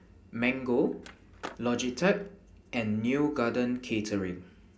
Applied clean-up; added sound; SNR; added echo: none; Skateboard; 17 dB; reverberation time 0.3 s.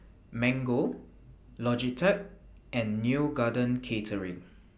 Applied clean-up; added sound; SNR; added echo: none; none; none; none.